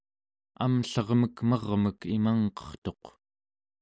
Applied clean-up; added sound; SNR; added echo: none; none; none; none.